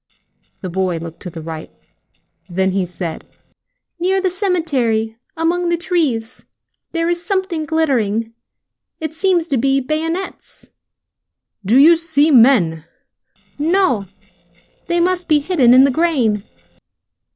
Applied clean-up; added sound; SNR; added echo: neural separator model SepFormer DNS4.